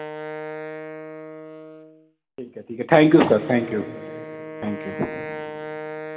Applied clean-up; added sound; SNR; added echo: none; Wind instrument, woodwind instrument; 11 dB; reverberation time 2.5 s.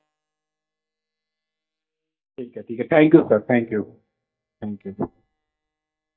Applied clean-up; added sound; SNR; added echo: neural mask model DeepFilterNet 3.